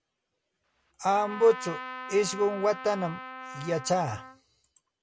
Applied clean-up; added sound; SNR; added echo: none; Trumpet; 12 dB; none.